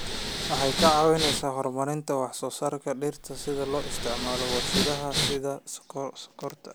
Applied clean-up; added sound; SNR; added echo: none; Respiratory sounds; 3 dB; none.